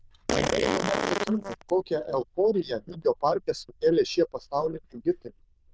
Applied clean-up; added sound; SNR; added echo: neural diffusion model UNIVERSE++.